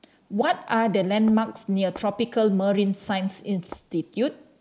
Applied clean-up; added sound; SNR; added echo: neural mask model Resemble Enhance denoiser.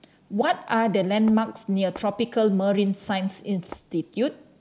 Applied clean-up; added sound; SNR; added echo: none; Tap / Hammer; 20 dB; none.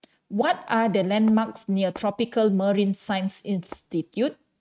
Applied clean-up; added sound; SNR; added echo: neural mask model RNNoise.